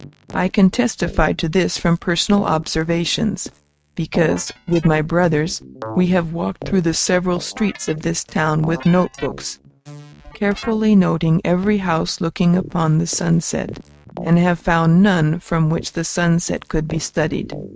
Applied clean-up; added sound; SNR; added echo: neural mask model RNNoise.